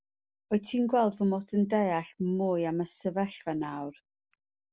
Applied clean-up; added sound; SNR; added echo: none; none; none; none.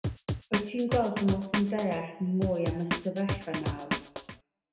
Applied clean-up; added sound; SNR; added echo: none; Drum; 3 dB; reverberation time 0.8 s.